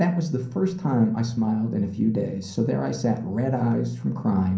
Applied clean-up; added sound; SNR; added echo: none; none; none; reverberation time 0.6 s.